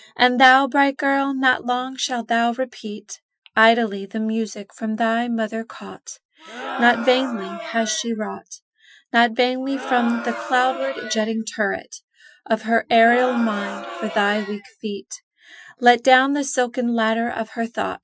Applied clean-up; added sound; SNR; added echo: classical method Wiener filter.